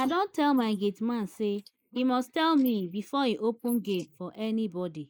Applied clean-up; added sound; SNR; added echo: neural mask model Resemble Enhance denoiser.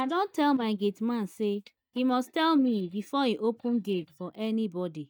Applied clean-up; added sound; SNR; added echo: neural mask model DeepFilterNet 3.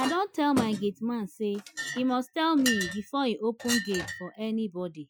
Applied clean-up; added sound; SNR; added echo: classical method Wiener filter.